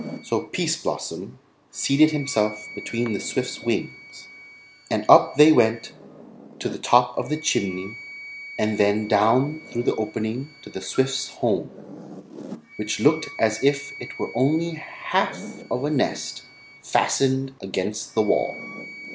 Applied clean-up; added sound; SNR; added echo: none; Wind instrument, woodwind instrument + Zipper (clothing); 16 dB; none.